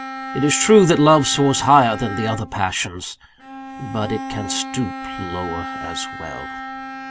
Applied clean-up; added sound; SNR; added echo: none; Bowed string instrument; 11 dB; none.